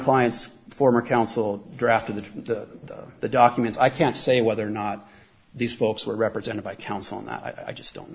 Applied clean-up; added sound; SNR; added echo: none; none; none; none.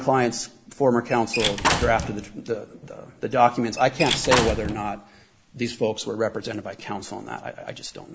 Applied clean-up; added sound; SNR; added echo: none; Squeak / Slam / Wood; 1 dB; none.